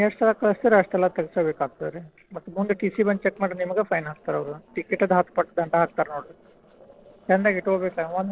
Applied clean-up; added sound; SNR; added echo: neural separator model SepFormer DNS4.